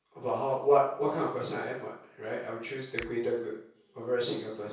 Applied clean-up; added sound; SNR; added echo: none; Finger snapping; 15 dB; reverberation time 0.6 s.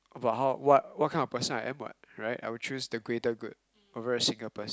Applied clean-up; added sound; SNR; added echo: none; none; none; none.